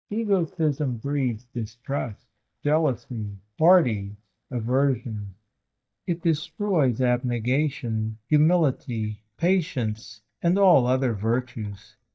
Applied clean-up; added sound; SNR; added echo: neural mask model DeepFilterNet 3.